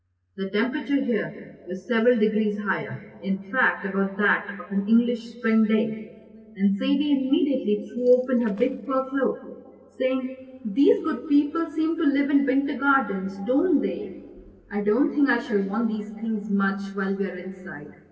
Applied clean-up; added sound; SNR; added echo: neural separator model SepFormer DNS4.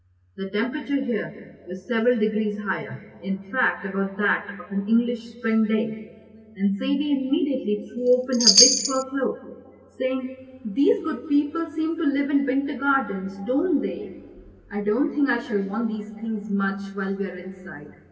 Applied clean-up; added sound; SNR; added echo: none; Chime; -5 dB; reverberation time 1.8 s.